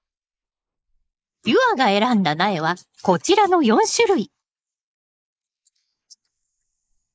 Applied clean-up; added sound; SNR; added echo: neural mask model Resemble Enhance denoiser.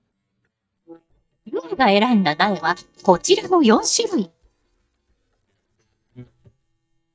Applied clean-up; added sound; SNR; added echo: neural mask model DeepFilterNet 3.